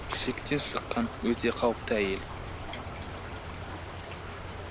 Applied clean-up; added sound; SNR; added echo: none; Stream / Trickle, dribble; 7 dB; none.